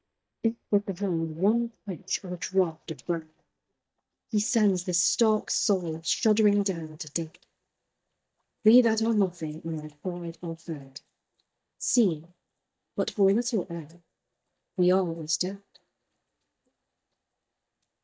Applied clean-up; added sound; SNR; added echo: neural mask model DeepFilterNet 3.